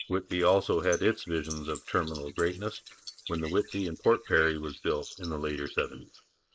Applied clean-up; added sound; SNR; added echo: neural mask model Resemble Enhance denoiser.